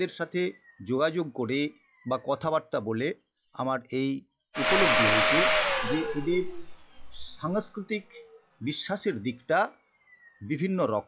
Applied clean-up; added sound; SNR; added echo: classical method log-MMSE.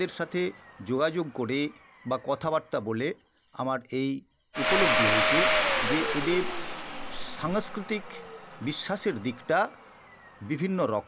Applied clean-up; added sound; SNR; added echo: none; Domestic sounds, home sounds; 1 dB; none.